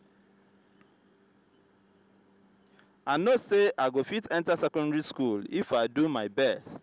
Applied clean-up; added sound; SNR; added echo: none; none; none; none.